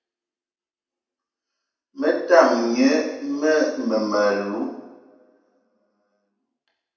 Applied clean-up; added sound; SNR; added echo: none; none; none; reverberation time 0.9 s.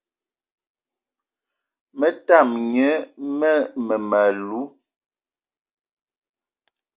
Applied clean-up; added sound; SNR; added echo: none; none; none; none.